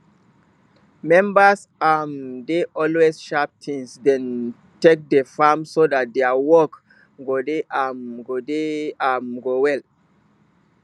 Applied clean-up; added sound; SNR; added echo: none; none; none; none.